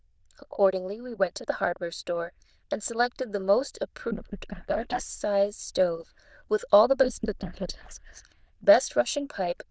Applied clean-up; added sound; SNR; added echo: neural diffusion model UNIVERSE++.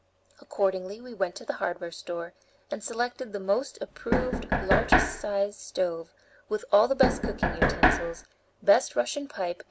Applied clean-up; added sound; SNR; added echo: none; Knock; -3 dB; none.